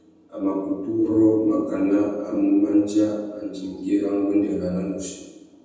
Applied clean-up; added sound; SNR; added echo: none; none; none; reverberation time 1.1 s.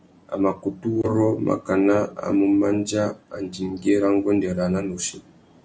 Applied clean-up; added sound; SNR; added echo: none; none; none; none.